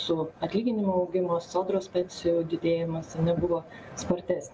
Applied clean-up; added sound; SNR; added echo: none; none; none; none.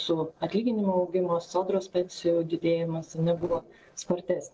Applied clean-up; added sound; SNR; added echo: neural separator model SepFormer DNS4.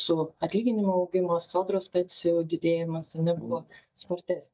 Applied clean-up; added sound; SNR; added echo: neural mask model DeepFilterNet 3.